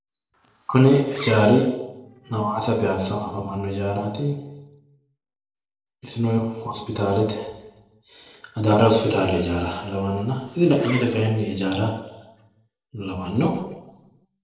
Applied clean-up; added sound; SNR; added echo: neural separator model SepFormer DNS4.